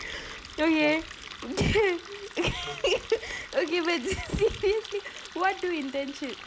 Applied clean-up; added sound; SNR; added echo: none; Wind instrument, woodwind instrument + Water tap, faucet; 14 dB; none.